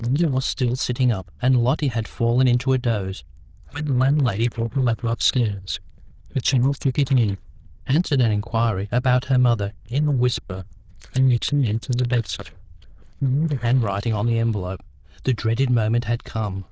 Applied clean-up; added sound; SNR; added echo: neural diffusion model UNIVERSE++.